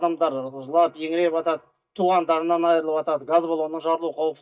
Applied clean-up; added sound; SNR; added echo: neural mask model DeepFilterNet 3.